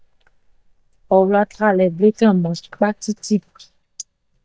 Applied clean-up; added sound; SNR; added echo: neural mask model DeepFilterNet 3.